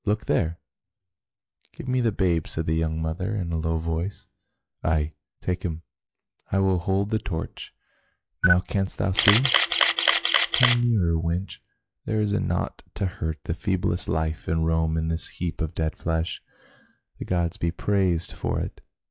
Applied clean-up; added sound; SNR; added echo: classical method log-MMSE.